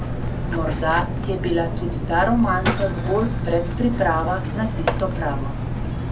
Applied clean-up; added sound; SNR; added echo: none; Mechanisms; 0 dB; none.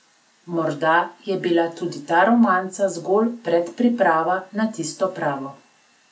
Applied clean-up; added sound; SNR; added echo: none; none; none; none.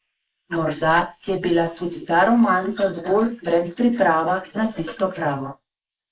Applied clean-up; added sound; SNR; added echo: neural mask model Resemble Enhance denoiser.